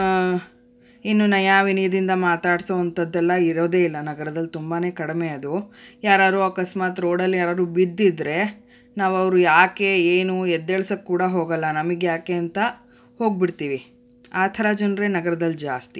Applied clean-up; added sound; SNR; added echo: none; none; none; none.